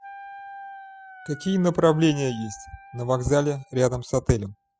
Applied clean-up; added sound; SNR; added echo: classical method spectral subtraction.